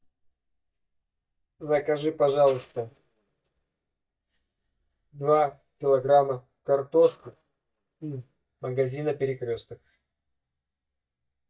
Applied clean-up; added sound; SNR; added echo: neural mask model DeepFilterNet 3.